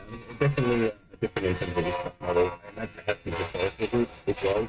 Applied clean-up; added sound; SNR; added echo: neural mask model RNNoise.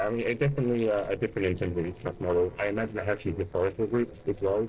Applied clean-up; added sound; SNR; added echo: neural separator model SepFormer DNS4.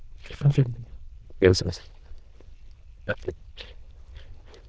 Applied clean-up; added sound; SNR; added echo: neural diffusion model UNIVERSE++.